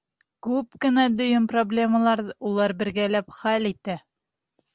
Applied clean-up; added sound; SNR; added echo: none; none; none; none.